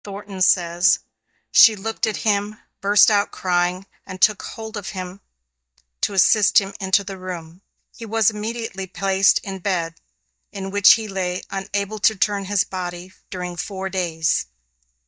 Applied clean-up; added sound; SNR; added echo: neural mask model DeepFilterNet 3.